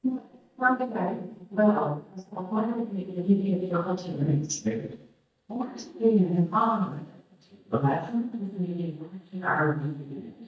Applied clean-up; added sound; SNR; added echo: neural mask model DeepFilterNet 3.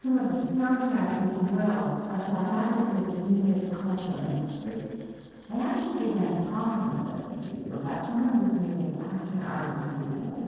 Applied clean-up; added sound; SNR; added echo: neural separator model SepFormer DNS4.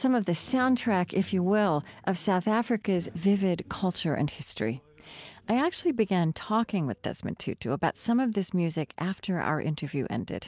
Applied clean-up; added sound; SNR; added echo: none; none; none; none.